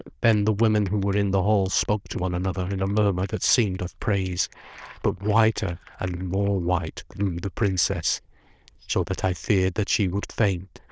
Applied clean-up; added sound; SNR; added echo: neural diffusion model UNIVERSE++.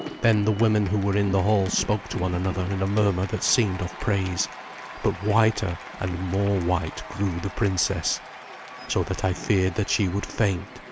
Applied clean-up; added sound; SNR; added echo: none; Applause / Cheering + Thunder; 14 dB; none.